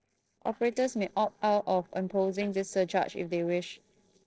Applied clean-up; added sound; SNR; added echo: neural separator model SepFormer DNS4.